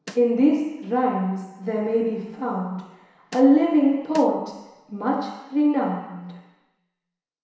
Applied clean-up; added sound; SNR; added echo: none; Snare drum; 19 dB; reverberation time 1.0 s.